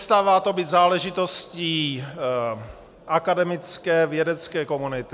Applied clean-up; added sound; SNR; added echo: none; none; none; none.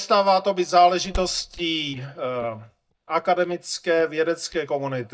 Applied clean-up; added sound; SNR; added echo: neural mask model DeepFilterNet 3.